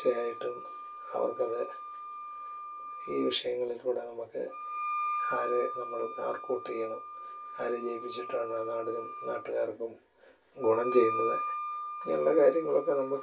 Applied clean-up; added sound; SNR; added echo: none; Wind instrument, woodwind instrument; 7 dB; reverberation time 0.2 s.